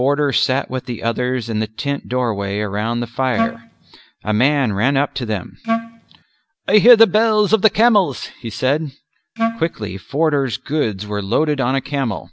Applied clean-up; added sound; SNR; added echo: none; Wind instrument, woodwind instrument; 4 dB; none.